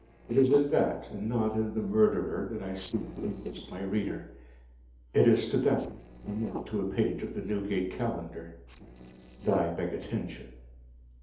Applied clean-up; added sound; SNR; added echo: neural separator model SepFormer DNS4.